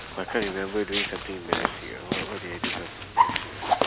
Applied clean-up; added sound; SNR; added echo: none; Walk, footsteps; -5 dB; none.